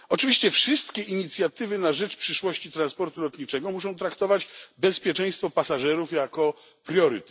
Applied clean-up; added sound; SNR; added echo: none; none; none; none.